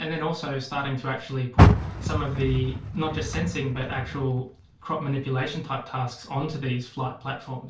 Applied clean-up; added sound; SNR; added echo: none; Car; -1 dB; reverberation time 0.3 s.